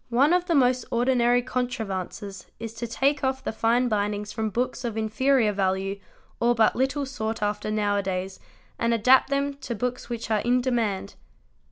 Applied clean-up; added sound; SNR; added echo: none; none; none; none.